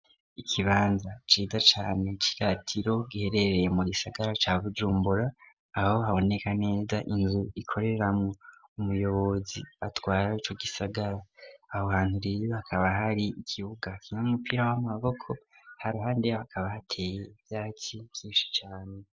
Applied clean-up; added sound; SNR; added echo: none; none; none; none.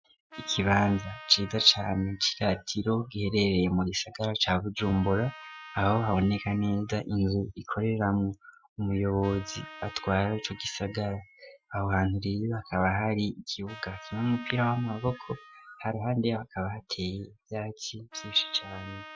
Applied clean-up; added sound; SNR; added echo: classical method Wiener filter.